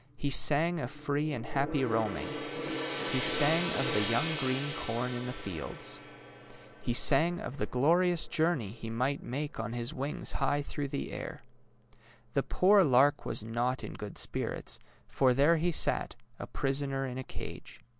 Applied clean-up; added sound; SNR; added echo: none; Gong; 11 dB; none.